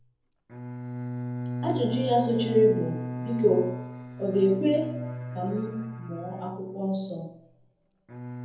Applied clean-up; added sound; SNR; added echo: none; Bowed string instrument; 7 dB; reverberation time 0.7 s.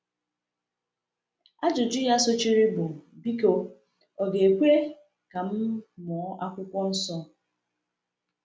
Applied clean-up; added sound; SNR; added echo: none; none; none; none.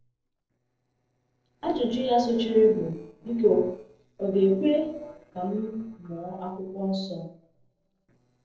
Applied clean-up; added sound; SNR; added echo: neural separator model SepFormer DNS4.